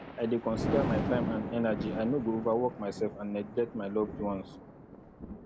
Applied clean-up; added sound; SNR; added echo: none; Thunder; 4 dB; none.